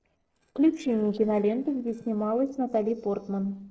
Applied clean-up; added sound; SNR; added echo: neural separator model SepFormer DNS4.